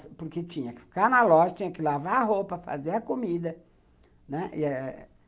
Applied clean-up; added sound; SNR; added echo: none; none; none; none.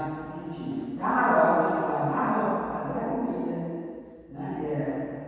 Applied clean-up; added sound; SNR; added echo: none; none; none; reverberation time 2.1 s.